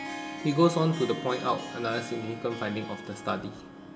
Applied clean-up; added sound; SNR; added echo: none; Harp; 11 dB; reverberation time 1.5 s.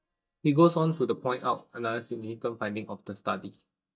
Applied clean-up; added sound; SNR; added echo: neural mask model DeepFilterNet 3.